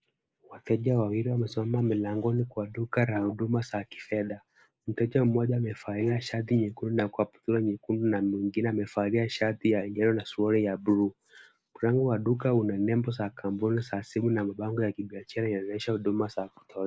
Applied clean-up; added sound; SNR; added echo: neural mask model Resemble Enhance denoiser.